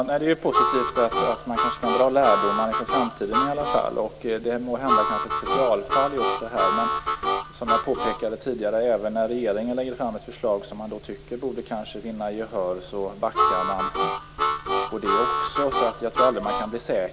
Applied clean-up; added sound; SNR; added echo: none; Harmonica; -1 dB; none.